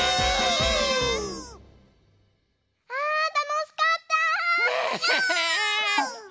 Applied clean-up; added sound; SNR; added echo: none; none; none; none.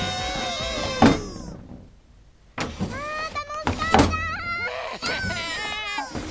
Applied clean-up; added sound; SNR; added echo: none; Drawer open or close; -4 dB; none.